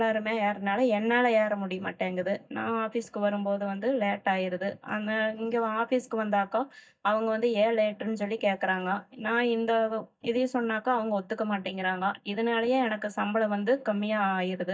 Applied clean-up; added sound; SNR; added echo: neural mask model DeepFilterNet 3.